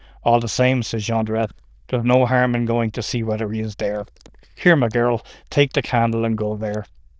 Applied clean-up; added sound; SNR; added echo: neural diffusion model UNIVERSE++.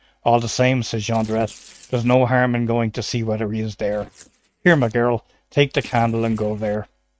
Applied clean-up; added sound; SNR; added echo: neural mask model RNNoise.